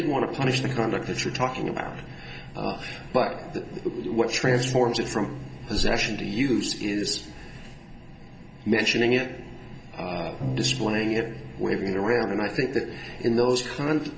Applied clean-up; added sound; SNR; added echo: none; Bowed string instrument; 10 dB; reverberation time 1.2 s.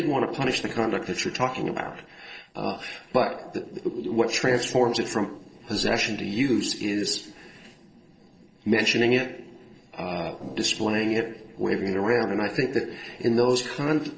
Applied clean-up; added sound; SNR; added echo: neural separator model SepFormer DNS4.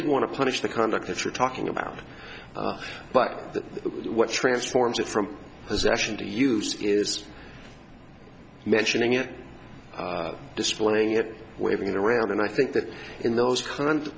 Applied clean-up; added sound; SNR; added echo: none; none; none; none.